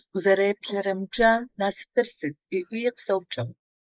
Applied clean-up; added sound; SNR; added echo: neural mask model Resemble Enhance denoiser.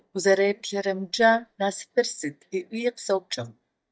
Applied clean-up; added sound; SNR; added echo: neural mask model DeepFilterNet 3.